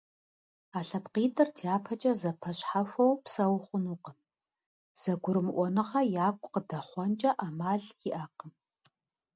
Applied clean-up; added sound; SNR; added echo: none; none; none; none.